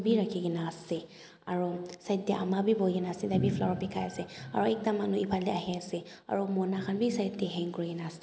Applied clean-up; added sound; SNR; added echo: none; none; none; none.